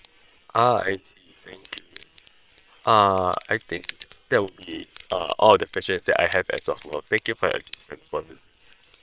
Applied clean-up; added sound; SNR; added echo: neural separator model SepFormer WHAM!.